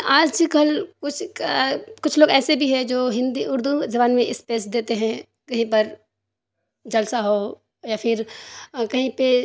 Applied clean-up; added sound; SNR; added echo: none; none; none; none.